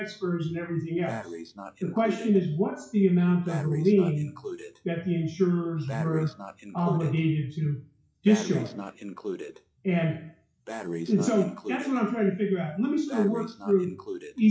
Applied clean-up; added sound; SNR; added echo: classical method WPE with log-MMSE.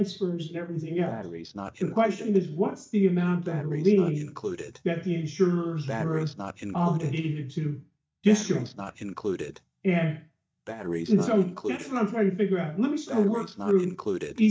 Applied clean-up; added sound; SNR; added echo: neural mask model DeepFilterNet 3.